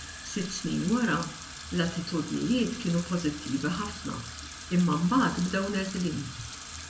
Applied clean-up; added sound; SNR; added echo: none; Sink (filling or washing) / Water tap, faucet; 12 dB; reverberation time 0.2 s.